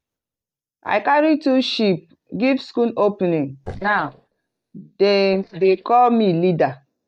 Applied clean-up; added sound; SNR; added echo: neural mask model DeepFilterNet 3.